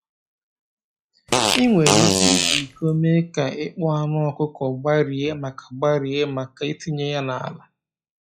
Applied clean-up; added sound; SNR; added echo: classical method log-MMSE.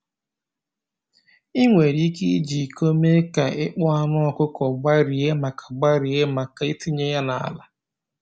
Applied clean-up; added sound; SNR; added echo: none; none; none; none.